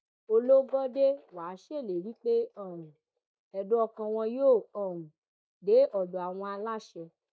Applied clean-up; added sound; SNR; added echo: neural mask model DeepFilterNet 3.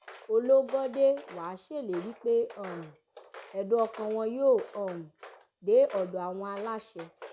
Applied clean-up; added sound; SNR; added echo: none; Walk, footsteps; 20 dB; none.